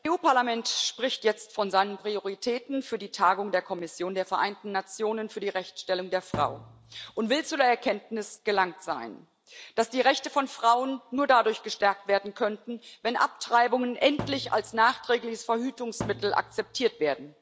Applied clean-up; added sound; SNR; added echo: none; Thump, thud; 13 dB; none.